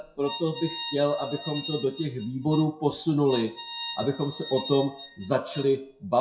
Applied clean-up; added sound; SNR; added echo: classical method WPE with log-MMSE.